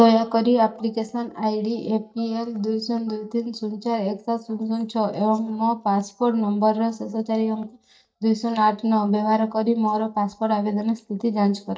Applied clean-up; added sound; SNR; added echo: neural mask model DeepFilterNet 3.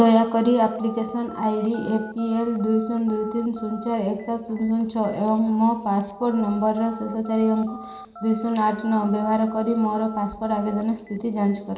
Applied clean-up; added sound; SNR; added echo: none; Telephone; 18 dB; reverberation time 0.9 s.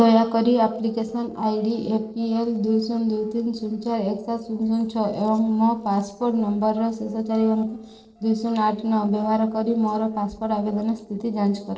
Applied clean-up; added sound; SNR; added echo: neural separator model SepFormer DNS4.